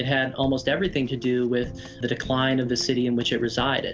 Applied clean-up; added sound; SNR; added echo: none; none; none; none.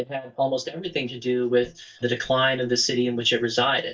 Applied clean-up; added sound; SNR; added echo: neural mask model DeepFilterNet 3.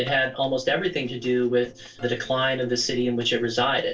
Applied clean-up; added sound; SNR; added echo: neural separator model SepFormer DNS4.